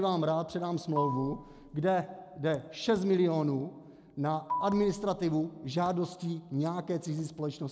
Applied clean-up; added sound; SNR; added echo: none; Marimba, xylophone; 9 dB; none.